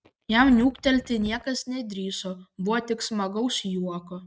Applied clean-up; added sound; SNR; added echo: neural mask model RNNoise.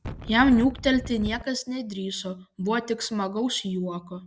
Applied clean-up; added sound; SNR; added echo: none; Wind; 10 dB; none.